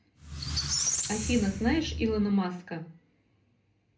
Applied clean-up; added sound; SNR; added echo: none; Squeak; 1 dB; reverberation time 0.3 s.